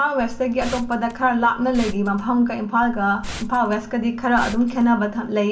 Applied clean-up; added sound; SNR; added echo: none; Liquid; 13 dB; reverberation time 0.8 s.